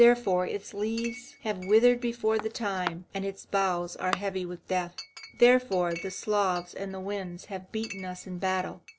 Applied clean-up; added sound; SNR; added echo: none; Chink, clink; 16 dB; none.